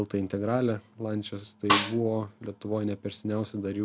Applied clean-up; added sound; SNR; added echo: none; Snare drum; -4 dB; none.